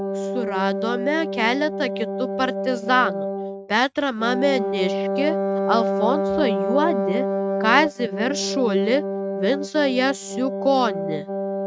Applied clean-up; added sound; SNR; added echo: neural mask model RNNoise.